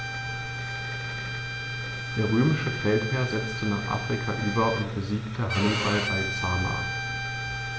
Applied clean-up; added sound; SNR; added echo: none; Bowed string instrument; 6 dB; none.